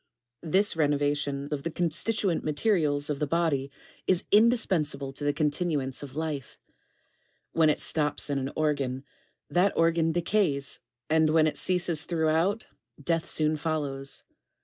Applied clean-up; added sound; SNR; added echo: none; none; none; none.